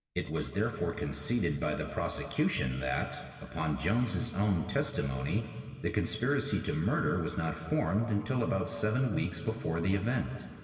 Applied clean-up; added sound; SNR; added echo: none; none; none; reverberation time 2.4 s.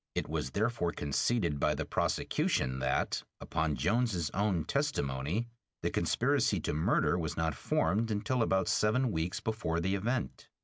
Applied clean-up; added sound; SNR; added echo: none; none; none; none.